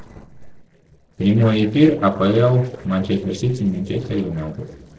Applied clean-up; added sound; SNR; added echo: neural separator model SepFormer DNS4.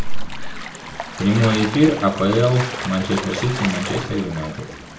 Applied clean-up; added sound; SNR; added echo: none; Gull, seagull / Waves, surf; 10 dB; reverberation time 0.5 s.